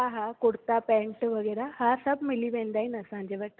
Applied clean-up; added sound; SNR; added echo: none; none; none; none.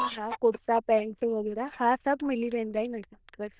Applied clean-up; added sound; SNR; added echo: neural diffusion model UNIVERSE++.